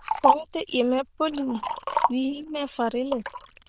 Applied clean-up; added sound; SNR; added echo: neural diffusion model UNIVERSE++.